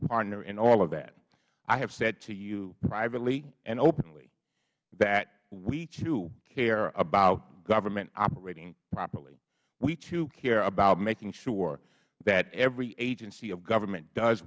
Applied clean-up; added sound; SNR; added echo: none; none; none; none.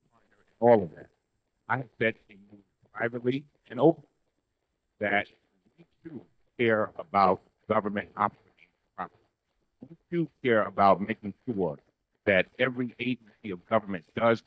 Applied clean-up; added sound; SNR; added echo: neural mask model DeepFilterNet 3.